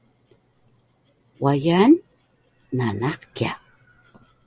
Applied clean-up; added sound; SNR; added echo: none; none; none; none.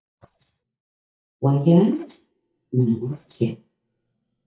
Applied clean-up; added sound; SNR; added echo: neural mask model DeepFilterNet 3.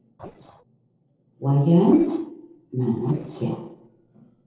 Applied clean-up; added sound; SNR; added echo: neural separator model SepFormer DNS4.